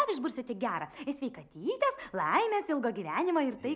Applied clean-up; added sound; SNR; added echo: none; none; none; none.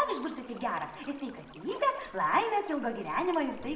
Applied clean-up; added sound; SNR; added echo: none; Stream; 18 dB; reverberation time 0.8 s.